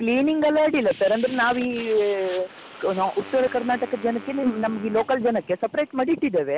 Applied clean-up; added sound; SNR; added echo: none; Wind instrument, woodwind instrument + Fire; 19 dB; none.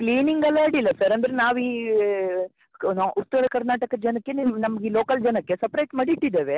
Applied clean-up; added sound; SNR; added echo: none; none; none; none.